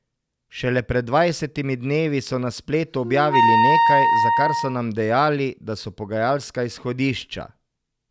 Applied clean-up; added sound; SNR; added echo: none; Wind instrument, woodwind instrument; -3 dB; none.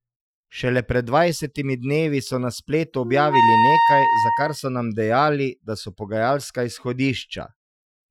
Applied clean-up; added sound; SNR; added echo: classical method Wiener filter.